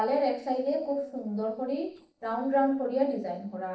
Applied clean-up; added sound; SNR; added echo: neural separator model SepFormer DNS4.